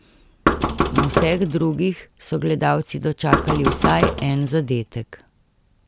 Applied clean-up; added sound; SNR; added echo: none; Knock; 0 dB; none.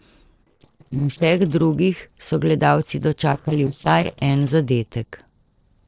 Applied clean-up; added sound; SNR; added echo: neural separator model SepFormer DNS4.